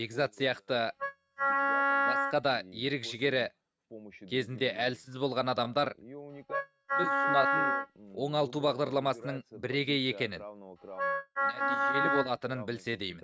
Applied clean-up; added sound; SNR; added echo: neural mask model RNNoise.